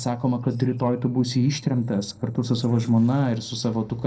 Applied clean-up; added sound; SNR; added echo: neural separator model SepFormer DNS4.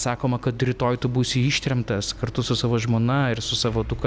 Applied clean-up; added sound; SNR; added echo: none; none; none; none.